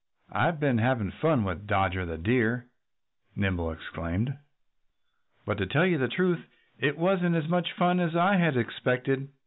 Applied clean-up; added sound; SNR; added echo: none; none; none; none.